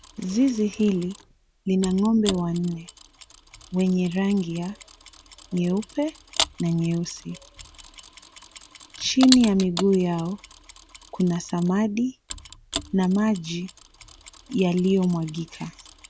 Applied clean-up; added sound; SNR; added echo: none; Mechanisms; 12 dB; none.